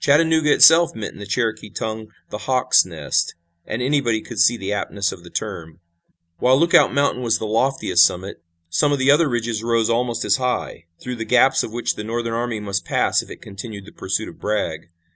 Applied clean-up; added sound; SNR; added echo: none; none; none; none.